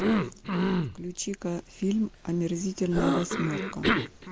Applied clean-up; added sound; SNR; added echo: none; Cough; -1 dB; none.